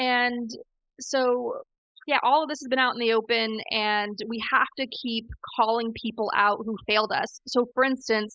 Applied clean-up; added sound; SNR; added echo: neural mask model Resemble Enhance denoiser.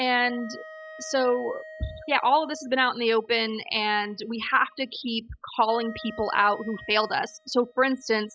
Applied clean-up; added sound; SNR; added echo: classical method log-MMSE.